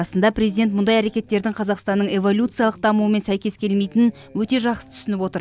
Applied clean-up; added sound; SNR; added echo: none; none; none; none.